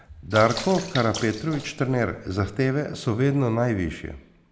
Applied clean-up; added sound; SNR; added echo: none; Sink (filling or washing) / Water / Splash, splatter; 13 dB; none.